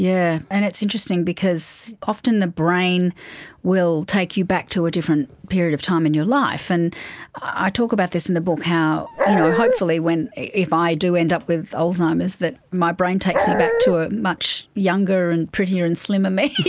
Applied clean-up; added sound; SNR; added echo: none; Dog; -2 dB; none.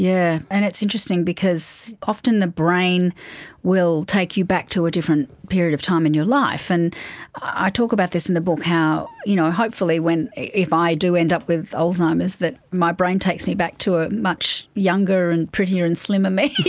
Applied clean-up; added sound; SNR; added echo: none; none; none; none.